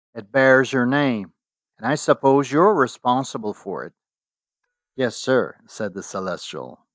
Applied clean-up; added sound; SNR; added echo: neural mask model DeepFilterNet 3.